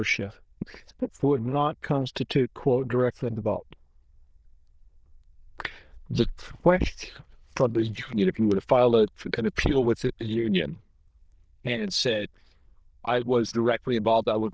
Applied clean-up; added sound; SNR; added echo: neural diffusion model UNIVERSE++.